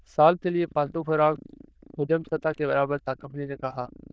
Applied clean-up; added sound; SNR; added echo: neural diffusion model UNIVERSE++.